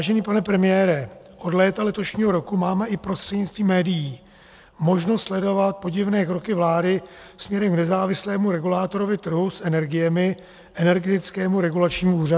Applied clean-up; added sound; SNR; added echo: none; none; none; none.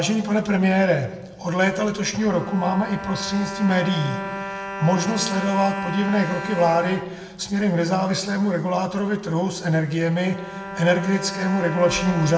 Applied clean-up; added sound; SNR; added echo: none; Bowed string instrument; 12 dB; reverberation time 0.8 s.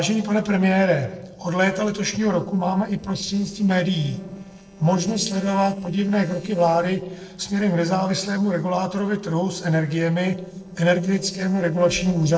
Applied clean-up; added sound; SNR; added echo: neural separator model SepFormer DNS4.